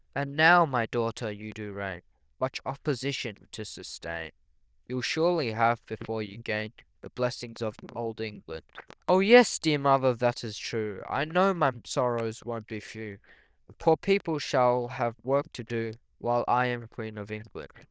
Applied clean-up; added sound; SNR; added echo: neural diffusion model UNIVERSE++.